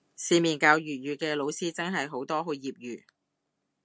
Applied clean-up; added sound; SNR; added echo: none; none; none; none.